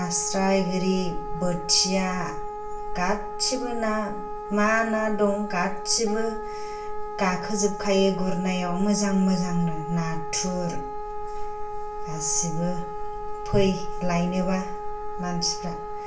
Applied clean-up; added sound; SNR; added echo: none; Wind instrument, woodwind instrument; 9 dB; reverberation time 0.3 s.